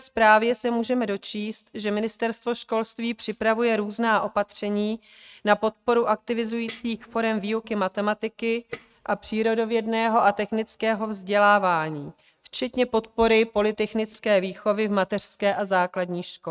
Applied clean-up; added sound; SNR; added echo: neural mask model RNNoise.